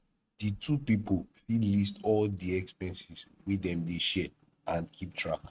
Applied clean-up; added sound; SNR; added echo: neural mask model RNNoise.